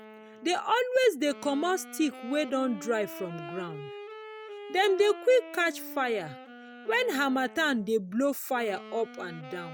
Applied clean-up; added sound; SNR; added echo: none; Wind instrument, woodwind instrument; 16 dB; none.